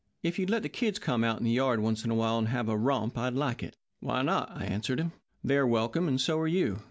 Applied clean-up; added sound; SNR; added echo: none; none; none; none.